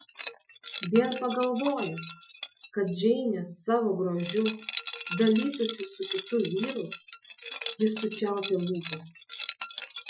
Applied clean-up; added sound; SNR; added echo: classical method Wiener filter.